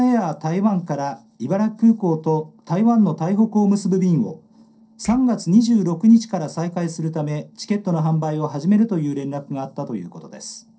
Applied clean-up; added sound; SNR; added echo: neural separator model SepFormer DNS4.